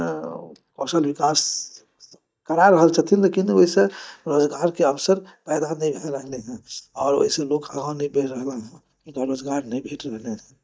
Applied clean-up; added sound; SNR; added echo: neural mask model DeepFilterNet 3.